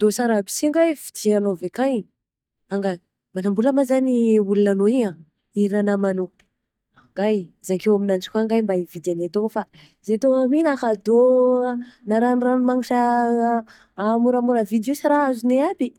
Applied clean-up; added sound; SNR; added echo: neural mask model DeepFilterNet 3.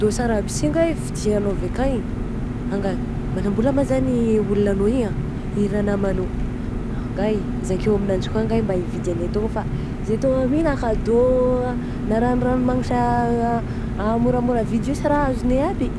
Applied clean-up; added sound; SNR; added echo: none; Engine; 3 dB; none.